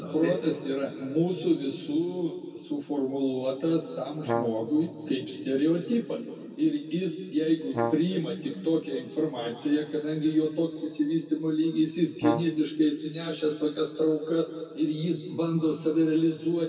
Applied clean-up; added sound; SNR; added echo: none; Brass instrument; 7 dB; reverberation time 2.3 s.